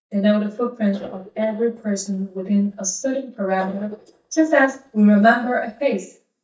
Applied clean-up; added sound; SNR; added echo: neural mask model DeepFilterNet 3.